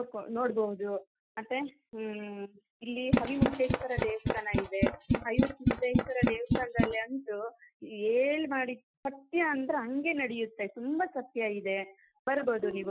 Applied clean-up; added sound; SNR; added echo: classical method Wiener filter.